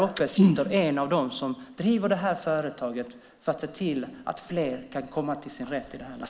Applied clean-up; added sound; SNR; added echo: neural mask model Resemble Enhance denoiser.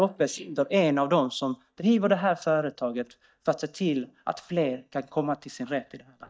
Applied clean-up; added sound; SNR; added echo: neural mask model DeepFilterNet 3.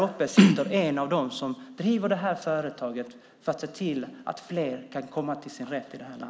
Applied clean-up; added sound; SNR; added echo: none; none; none; none.